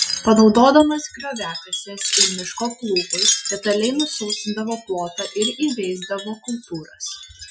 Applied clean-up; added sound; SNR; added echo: classical method Wiener filter.